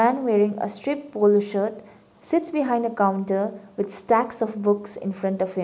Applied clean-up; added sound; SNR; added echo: none; none; none; none.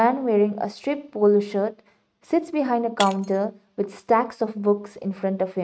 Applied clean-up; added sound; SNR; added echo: neural mask model RNNoise.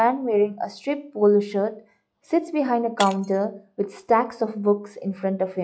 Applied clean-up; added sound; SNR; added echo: classical method log-MMSE.